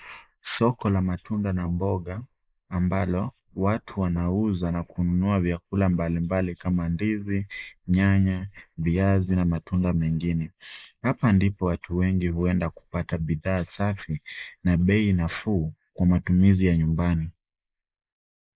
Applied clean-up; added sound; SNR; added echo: neural mask model Resemble Enhance denoiser.